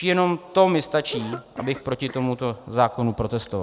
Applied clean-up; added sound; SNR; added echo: none; Cough; 18 dB; none.